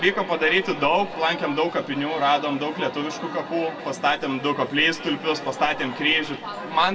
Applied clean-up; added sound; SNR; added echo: none; none; none; reverberation time 1.5 s.